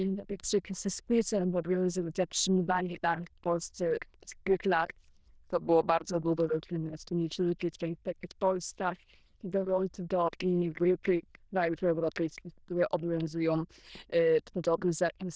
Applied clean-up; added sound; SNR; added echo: neural diffusion model UNIVERSE++.